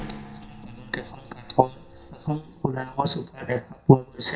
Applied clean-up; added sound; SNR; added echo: neural mask model DeepFilterNet 3.